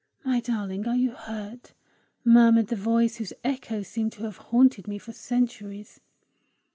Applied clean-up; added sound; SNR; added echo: none; none; none; none.